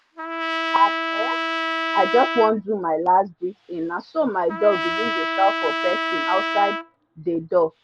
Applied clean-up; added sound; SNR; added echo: none; Trumpet; 4 dB; none.